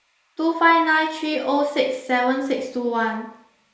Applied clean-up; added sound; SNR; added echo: neural mask model Resemble Enhance denoiser.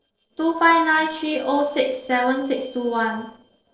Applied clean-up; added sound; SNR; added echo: neural separator model SepFormer DNS4.